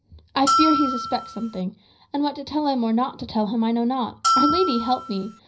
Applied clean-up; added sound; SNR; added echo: none; Bell; -1 dB; reverberation time 0.4 s.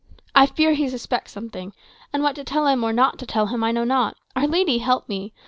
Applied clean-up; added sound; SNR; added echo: none; none; none; none.